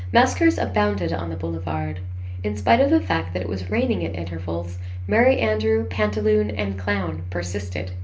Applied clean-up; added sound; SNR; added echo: none; Domestic sounds, home sounds; 7 dB; reverberation time 0.3 s.